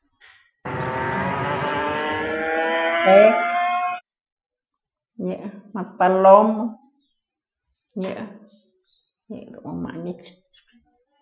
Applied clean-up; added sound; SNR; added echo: classical method Wiener filter.